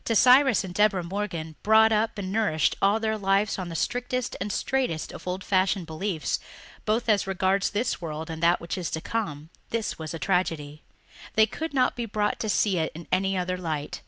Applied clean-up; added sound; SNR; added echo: none; none; none; none.